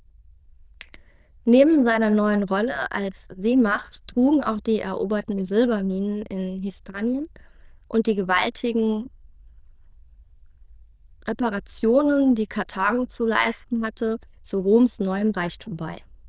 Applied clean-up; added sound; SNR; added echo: neural diffusion model UNIVERSE++.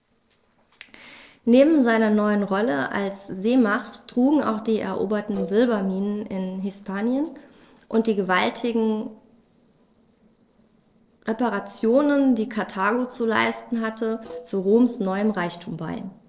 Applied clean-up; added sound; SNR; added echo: neural separator model SepFormer DNS4.